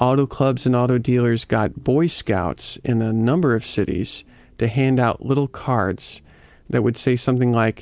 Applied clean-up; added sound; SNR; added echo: none; none; none; none.